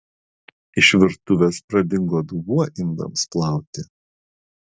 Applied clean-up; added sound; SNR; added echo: none; none; none; none.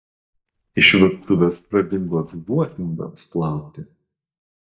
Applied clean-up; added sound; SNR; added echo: neural mask model DeepFilterNet 3.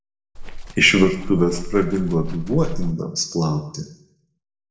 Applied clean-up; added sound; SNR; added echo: none; Livestock, farm animals, working animals; 6 dB; reverberation time 0.6 s.